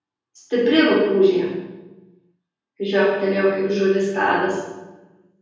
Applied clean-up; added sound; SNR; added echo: none; none; none; reverberation time 1.3 s.